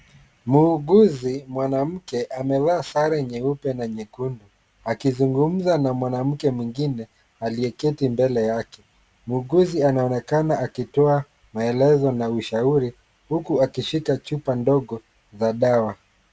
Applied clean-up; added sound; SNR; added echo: none; none; none; none.